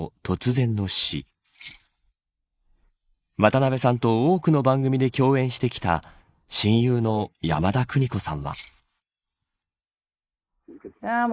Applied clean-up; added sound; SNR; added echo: neural mask model Resemble Enhance denoiser.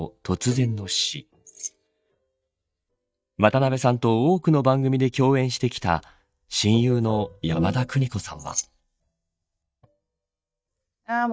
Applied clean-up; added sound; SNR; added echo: neural mask model DeepFilterNet 3.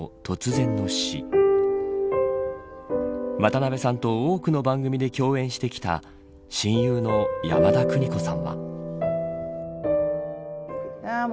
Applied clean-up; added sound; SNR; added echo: none; none; none; none.